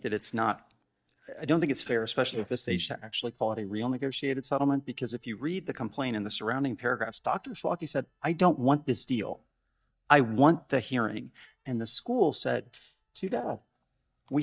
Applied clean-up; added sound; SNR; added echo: neural mask model DeepFilterNet 3.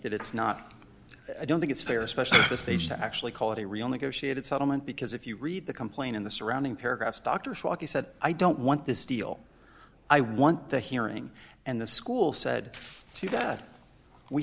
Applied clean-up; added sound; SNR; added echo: none; none; none; none.